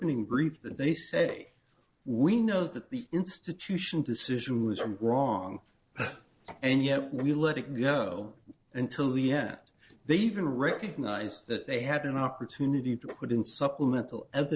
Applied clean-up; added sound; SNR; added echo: neural separator model SepFormer DNS4.